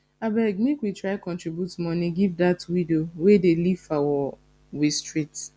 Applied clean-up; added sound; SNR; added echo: none; none; none; none.